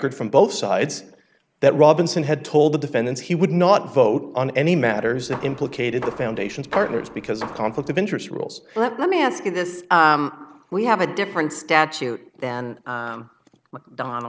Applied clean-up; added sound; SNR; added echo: none; Hammer; 14 dB; none.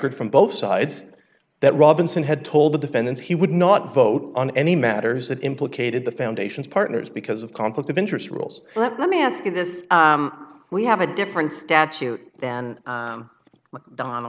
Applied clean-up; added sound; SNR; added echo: none; none; none; none.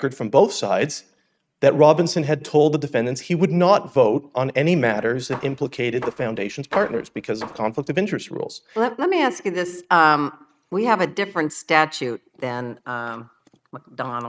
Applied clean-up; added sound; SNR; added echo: neural mask model RNNoise.